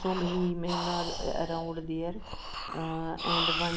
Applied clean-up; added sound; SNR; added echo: none; Breathing; 2 dB; none.